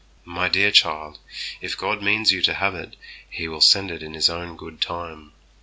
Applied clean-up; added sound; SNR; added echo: none; none; none; none.